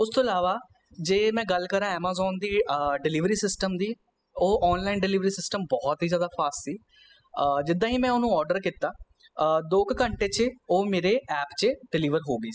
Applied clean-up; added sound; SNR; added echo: classical method spectral subtraction.